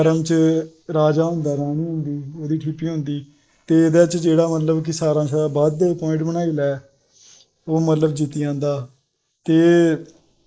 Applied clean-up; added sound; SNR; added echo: neural mask model Resemble Enhance denoiser.